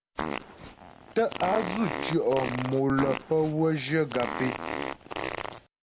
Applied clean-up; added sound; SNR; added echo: none; Fart; 7 dB; none.